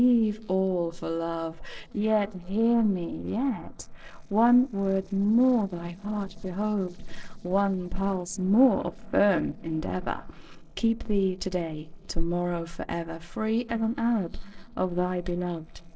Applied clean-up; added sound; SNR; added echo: neural separator model SepFormer DNS4.